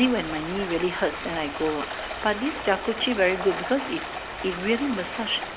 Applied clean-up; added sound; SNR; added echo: none; Stream; 7 dB; none.